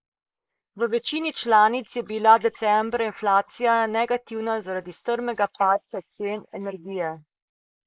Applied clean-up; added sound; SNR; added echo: neural mask model Resemble Enhance denoiser.